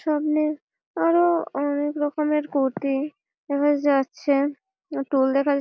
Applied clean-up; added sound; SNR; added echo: none; none; none; none.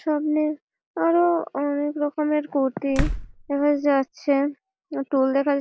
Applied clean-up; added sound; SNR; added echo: none; Slam; 5 dB; none.